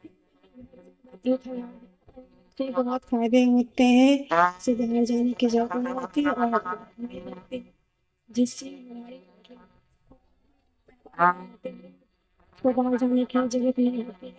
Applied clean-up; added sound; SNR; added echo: neural mask model DeepFilterNet 3.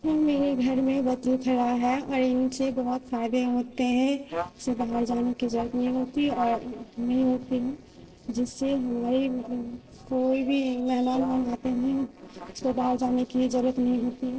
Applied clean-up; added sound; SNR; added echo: neural separator model SepFormer DNS4.